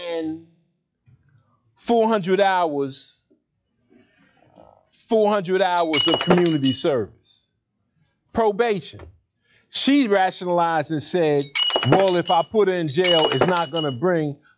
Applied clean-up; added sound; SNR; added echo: classical method log-MMSE.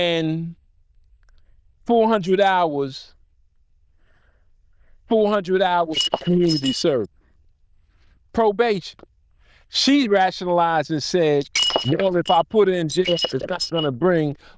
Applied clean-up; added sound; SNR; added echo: neural diffusion model UNIVERSE++.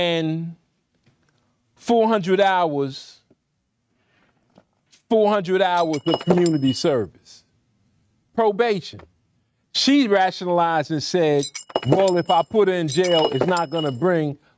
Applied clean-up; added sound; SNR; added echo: neural mask model RNNoise.